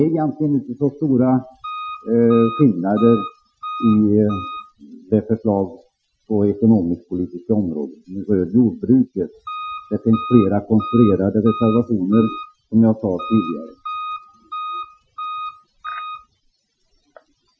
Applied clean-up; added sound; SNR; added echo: classical method Wiener filter.